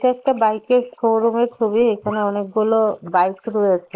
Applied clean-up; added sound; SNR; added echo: neural mask model Resemble Enhance denoiser.